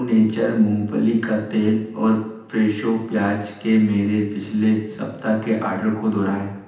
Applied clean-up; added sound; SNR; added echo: none; none; none; reverberation time 0.9 s.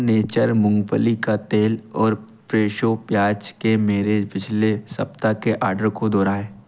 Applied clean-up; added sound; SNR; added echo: none; none; none; none.